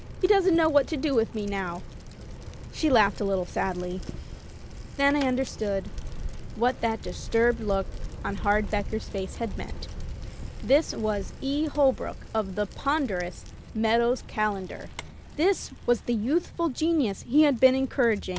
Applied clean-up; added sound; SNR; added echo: none; Bicycle; 10 dB; none.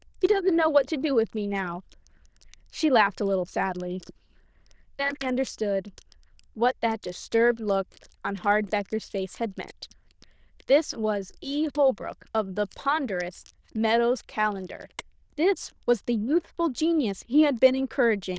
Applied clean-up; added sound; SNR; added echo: neural diffusion model UNIVERSE++.